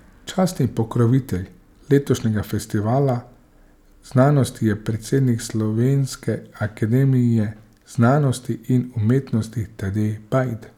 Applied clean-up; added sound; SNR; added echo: none; none; none; none.